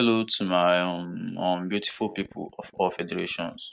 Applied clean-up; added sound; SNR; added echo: neural mask model Resemble Enhance denoiser.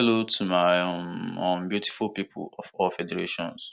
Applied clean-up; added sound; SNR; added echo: none; none; none; none.